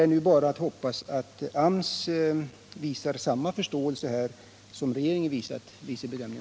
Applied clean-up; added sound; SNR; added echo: none; none; none; none.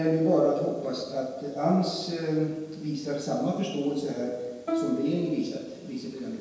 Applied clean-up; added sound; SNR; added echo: none; Plucked string instrument; 7 dB; reverberation time 1.2 s.